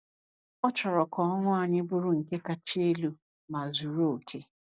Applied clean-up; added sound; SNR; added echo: none; none; none; none.